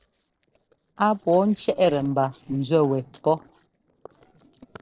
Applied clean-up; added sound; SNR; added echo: neural separator model SepFormer DNS4.